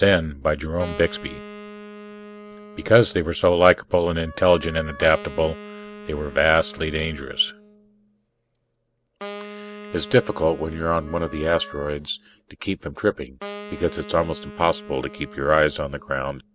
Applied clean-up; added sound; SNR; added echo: none; Wind instrument, woodwind instrument + Wind instrument, woodwind instrument; 17 dB; none.